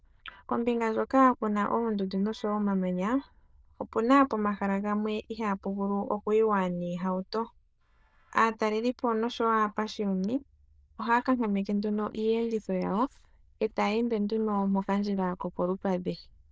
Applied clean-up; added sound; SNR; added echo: neural diffusion model UNIVERSE++.